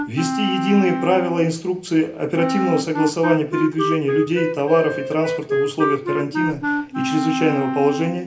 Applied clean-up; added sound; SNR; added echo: none; Wind instrument, woodwind instrument; 3 dB; reverberation time 0.3 s.